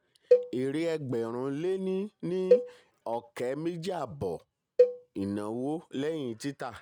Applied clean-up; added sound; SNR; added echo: neural mask model RNNoise.